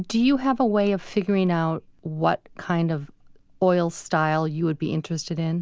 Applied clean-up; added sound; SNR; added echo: none; none; none; none.